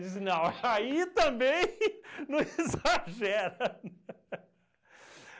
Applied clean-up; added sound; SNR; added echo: none; none; none; none.